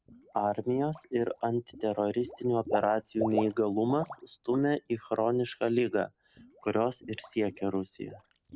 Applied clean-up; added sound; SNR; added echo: none; Water / Liquid; 12 dB; none.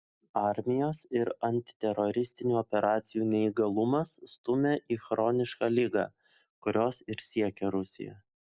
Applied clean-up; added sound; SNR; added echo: none; none; none; none.